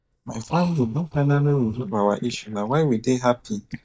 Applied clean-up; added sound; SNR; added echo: neural mask model DeepFilterNet 3.